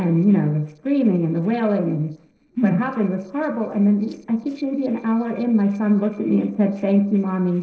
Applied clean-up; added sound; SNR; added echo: neural separator model SepFormer DNS4.